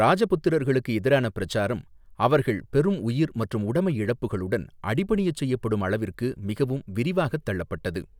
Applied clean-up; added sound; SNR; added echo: none; none; none; none.